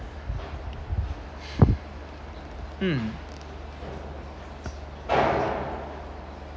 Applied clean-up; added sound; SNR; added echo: none; none; none; none.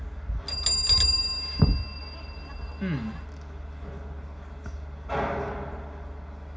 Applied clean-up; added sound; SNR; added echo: none; Bell; 1 dB; reverberation time 0.4 s.